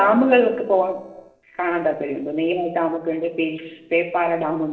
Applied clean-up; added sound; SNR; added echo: neural separator model SepFormer DNS4.